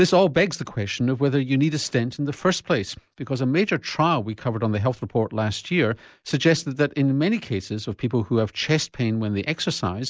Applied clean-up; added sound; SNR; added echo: none; none; none; none.